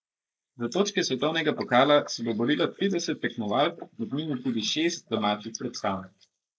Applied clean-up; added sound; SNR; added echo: neural mask model Resemble Enhance denoiser.